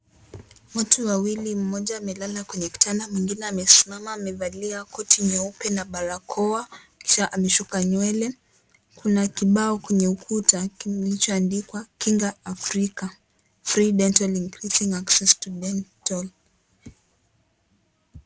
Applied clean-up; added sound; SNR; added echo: none; none; none; none.